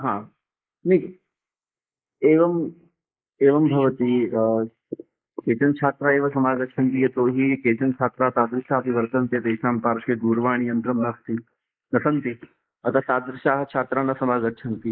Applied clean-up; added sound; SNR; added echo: neural mask model Resemble Enhance denoiser.